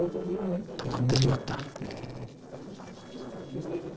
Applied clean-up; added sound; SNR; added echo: neural separator model SepFormer DNS4.